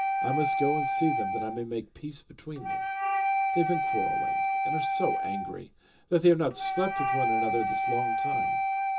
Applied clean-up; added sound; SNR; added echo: none; Wind instrument, woodwind instrument; -3 dB; reverberation time 0.2 s.